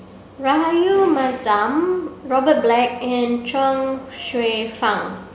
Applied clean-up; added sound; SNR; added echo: none; none; none; none.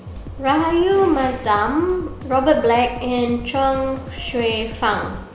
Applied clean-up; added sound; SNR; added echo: none; Drum kit; 14 dB; none.